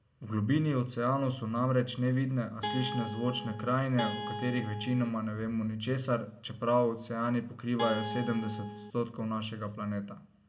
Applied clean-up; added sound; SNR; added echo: none; Guitar; 7 dB; reverberation time 0.8 s.